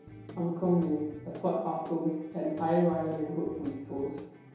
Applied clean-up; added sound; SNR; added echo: none; Guitar / Drum; 18 dB; reverberation time 0.8 s.